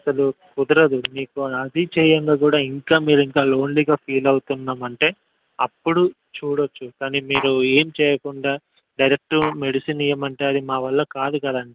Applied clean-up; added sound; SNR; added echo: none; Tap; 8 dB; none.